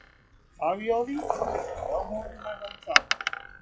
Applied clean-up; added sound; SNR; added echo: classical method log-MMSE.